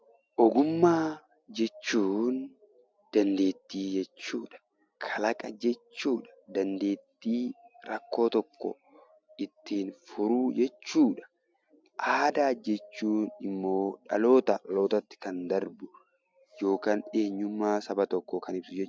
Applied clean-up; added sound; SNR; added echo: none; none; none; none.